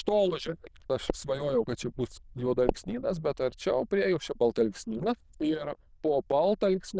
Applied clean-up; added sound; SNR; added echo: neural diffusion model UNIVERSE++.